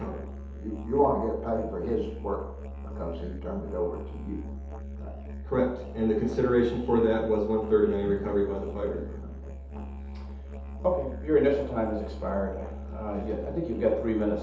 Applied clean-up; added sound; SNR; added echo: none; Musical instrument; 9 dB; reverberation time 0.8 s.